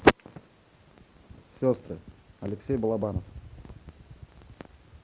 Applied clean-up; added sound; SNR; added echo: none; none; none; none.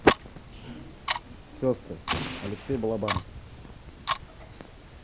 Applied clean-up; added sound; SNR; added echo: none; Explosion + Clock; 5 dB; none.